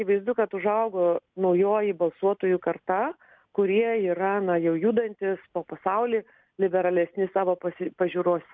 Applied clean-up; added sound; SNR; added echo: none; none; none; none.